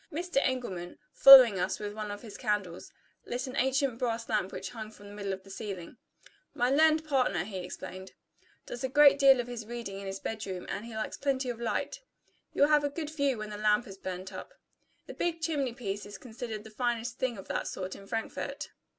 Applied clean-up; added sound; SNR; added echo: none; none; none; none.